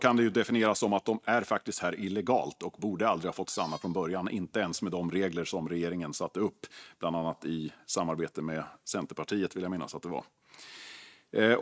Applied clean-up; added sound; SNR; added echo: neural mask model RNNoise.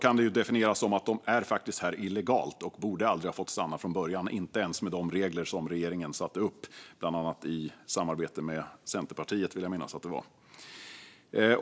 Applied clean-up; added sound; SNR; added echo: none; none; none; none.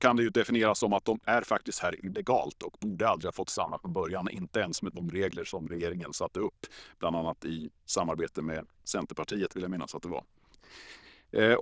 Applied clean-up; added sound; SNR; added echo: neural diffusion model UNIVERSE++.